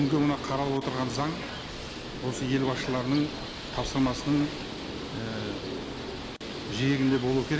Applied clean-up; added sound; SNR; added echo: none; Bird; 7 dB; none.